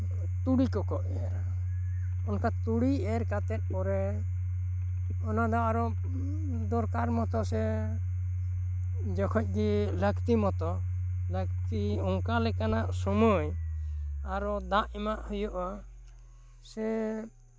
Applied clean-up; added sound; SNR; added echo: none; Domestic sounds, home sounds; -1 dB; none.